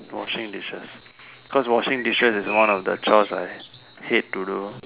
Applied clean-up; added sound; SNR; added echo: none; Bird; 7 dB; none.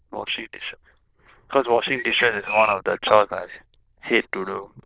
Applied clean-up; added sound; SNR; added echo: neural diffusion model UNIVERSE++.